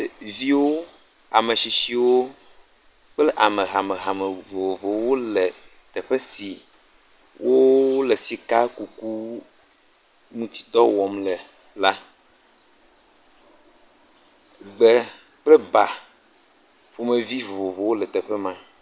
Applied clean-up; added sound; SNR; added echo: none; none; none; none.